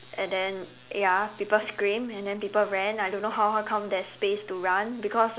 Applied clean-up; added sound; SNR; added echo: none; none; none; none.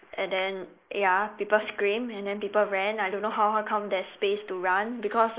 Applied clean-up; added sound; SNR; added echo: neural mask model Resemble Enhance denoiser.